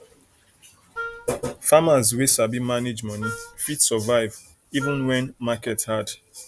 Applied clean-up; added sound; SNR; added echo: none; Wind instrument, woodwind instrument; 12 dB; none.